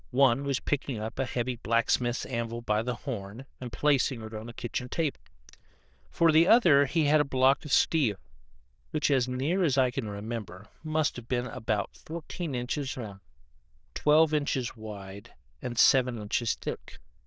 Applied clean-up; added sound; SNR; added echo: neural diffusion model UNIVERSE++.